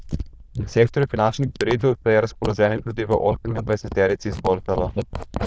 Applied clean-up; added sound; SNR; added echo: neural diffusion model UNIVERSE++.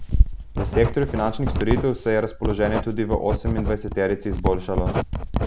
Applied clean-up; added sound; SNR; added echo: none; Writing; 0 dB; none.